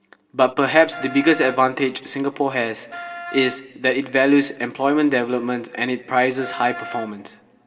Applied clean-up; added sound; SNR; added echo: none; Wind instrument, woodwind instrument; 15 dB; reverberation time 1.4 s.